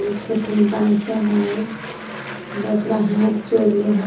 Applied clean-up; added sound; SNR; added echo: none; Aircraft; 14 dB; reverberation time 0.6 s.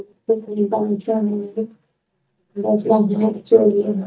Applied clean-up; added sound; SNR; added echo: neural mask model DeepFilterNet 3.